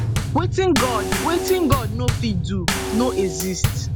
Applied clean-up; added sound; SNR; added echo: none; Bass drum / Snare drum / Drum kit; 0 dB; none.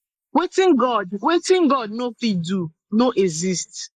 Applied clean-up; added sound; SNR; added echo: neural mask model Resemble Enhance denoiser.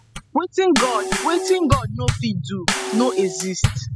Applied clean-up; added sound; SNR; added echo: classical method spectral subtraction.